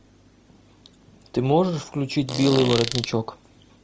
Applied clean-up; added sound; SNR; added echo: none; Fart; 5 dB; none.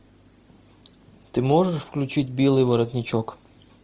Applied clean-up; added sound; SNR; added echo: none; none; none; none.